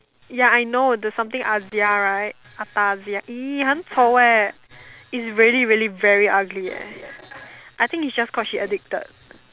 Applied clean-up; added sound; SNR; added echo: none; none; none; none.